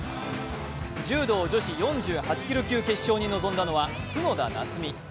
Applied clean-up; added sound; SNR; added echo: none; none; none; none.